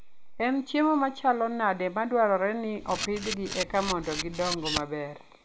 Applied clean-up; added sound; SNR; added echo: none; Camera; 7 dB; none.